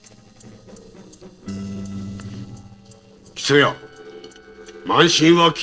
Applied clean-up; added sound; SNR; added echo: neural separator model SepFormer DNS4.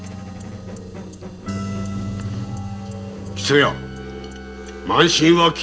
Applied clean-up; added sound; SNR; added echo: none; Squeak; 14 dB; reverberation time 0.3 s.